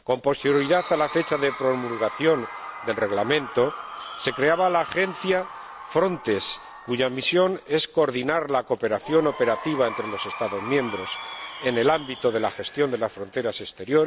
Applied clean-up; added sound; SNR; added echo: none; Crowd / Cheering; 13 dB; none.